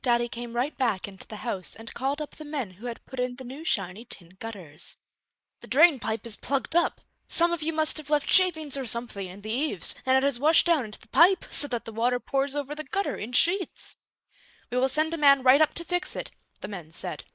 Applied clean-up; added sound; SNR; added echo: neural mask model Resemble Enhance denoiser.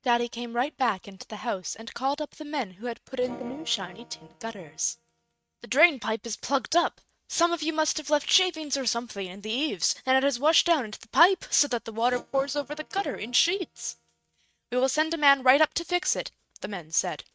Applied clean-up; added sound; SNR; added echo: neural mask model RNNoise.